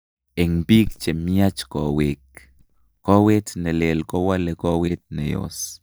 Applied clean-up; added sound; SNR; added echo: neural mask model DeepFilterNet 3.